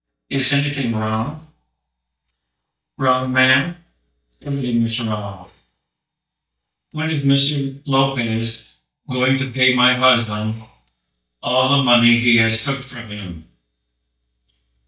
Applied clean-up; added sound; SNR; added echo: neural mask model DeepFilterNet 3.